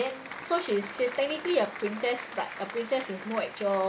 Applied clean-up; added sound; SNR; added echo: none; Applause; 11 dB; none.